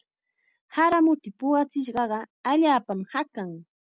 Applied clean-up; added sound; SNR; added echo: none; none; none; none.